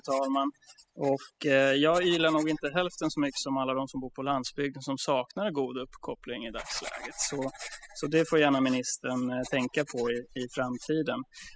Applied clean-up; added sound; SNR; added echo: classical method spectral subtraction.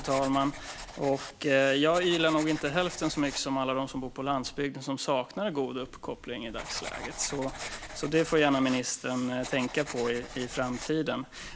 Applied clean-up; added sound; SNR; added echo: none; Writing; 14 dB; none.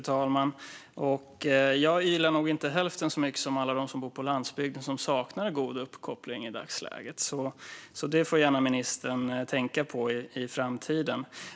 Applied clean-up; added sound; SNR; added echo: none; none; none; none.